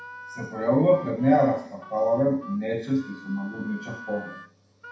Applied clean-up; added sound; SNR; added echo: none; Harmonica; 18 dB; reverberation time 0.6 s.